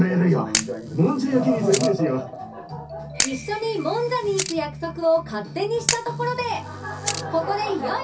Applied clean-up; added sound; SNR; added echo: none; Camera; 9 dB; reverberation time 0.3 s.